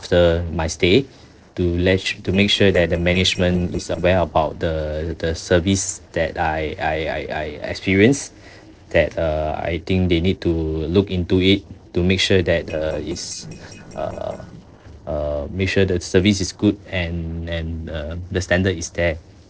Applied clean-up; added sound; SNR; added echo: neural separator model SepFormer DNS4.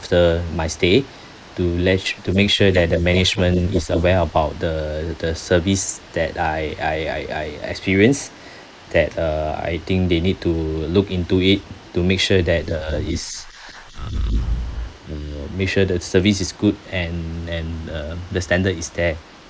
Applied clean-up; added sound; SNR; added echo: neural mask model Resemble Enhance denoiser.